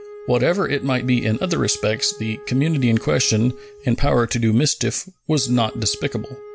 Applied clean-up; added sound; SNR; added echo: none; Wind instrument, woodwind instrument; 18 dB; none.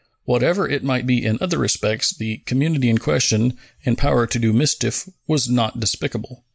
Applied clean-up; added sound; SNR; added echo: neural mask model Resemble Enhance denoiser.